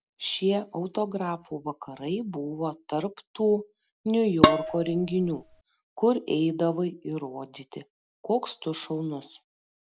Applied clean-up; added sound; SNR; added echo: none; Dishes, pots, and pans; -4 dB; none.